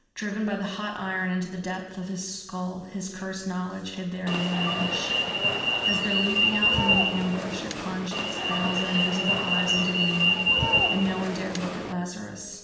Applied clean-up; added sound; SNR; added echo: none; Alarm; -4 dB; reverberation time 1.1 s.